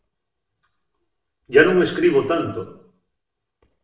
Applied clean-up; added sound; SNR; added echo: none; none; none; reverberation time 0.6 s.